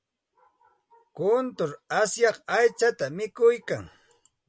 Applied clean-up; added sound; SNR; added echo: none; none; none; none.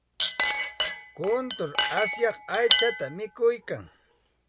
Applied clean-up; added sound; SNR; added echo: none; Chink, clink; -1 dB; none.